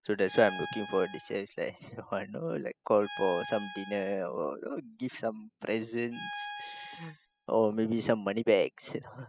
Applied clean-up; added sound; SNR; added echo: classical method spectral subtraction.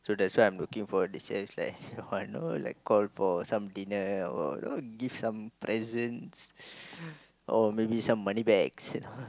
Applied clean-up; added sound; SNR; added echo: none; none; none; none.